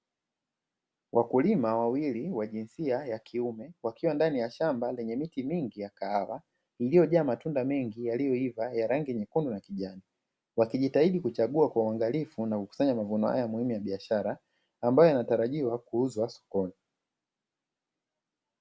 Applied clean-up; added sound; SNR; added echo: none; none; none; none.